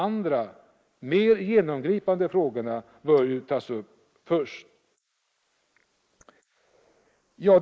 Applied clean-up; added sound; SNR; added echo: neural mask model Resemble Enhance denoiser.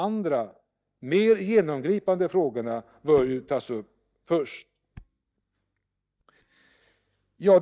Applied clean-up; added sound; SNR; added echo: neural mask model DeepFilterNet 3.